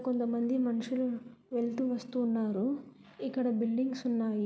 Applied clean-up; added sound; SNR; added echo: none; none; none; none.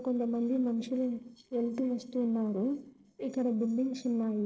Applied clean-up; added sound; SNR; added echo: neural separator model SepFormer DNS4.